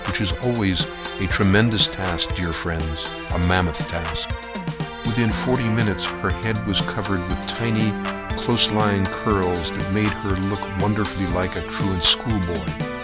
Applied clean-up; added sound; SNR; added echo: none; Organ; 6 dB; none.